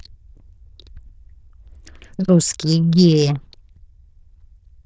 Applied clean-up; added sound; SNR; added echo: neural diffusion model UNIVERSE++.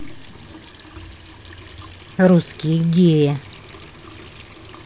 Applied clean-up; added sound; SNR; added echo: none; Trickle, dribble / Sink (filling or washing) / Water tap, faucet; 20 dB; none.